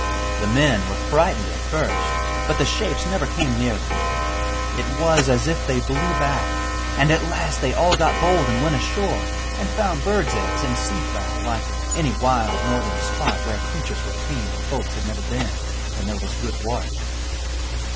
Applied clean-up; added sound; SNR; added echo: none; Clock; 8 dB; none.